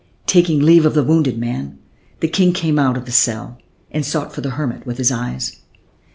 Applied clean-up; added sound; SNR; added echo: none; none; none; none.